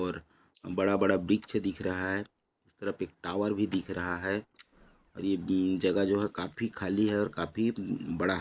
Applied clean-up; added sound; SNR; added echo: neural mask model Resemble Enhance denoiser.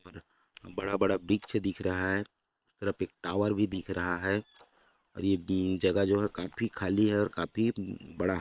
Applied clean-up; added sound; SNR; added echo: neural separator model SepFormer WHAM!.